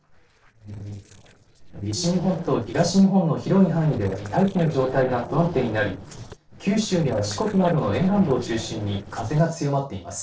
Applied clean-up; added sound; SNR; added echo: neural separator model SepFormer DNS4.